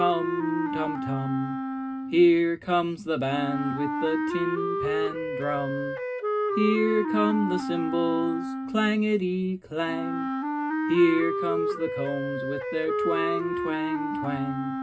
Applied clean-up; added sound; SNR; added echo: none; Wind instrument, woodwind instrument; 2 dB; reverberation time 0.4 s.